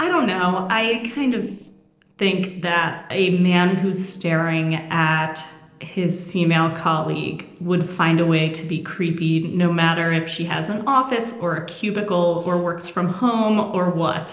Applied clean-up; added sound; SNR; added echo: neural separator model SepFormer DNS4.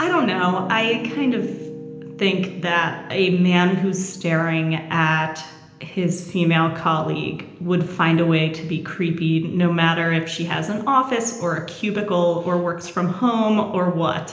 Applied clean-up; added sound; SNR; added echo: none; Piano; 19 dB; reverberation time 0.9 s.